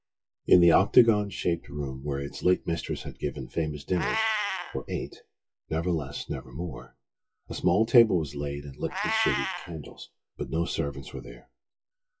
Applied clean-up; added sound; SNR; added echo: classical method WPE with log-MMSE.